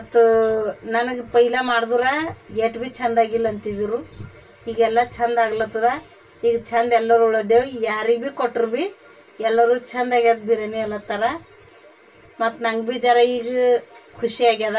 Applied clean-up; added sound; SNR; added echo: none; none; none; reverberation time 0.1 s.